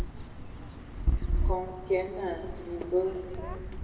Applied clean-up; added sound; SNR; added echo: none; Bird vocalization, bird call, bird song; -2 dB; reverberation time 2.0 s.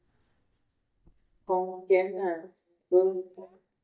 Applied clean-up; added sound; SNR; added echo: neural mask model DeepFilterNet 3.